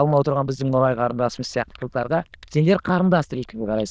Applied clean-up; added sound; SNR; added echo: neural diffusion model UNIVERSE++.